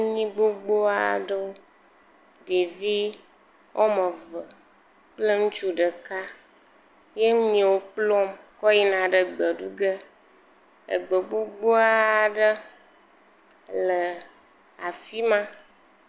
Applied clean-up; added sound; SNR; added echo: none; none; none; none.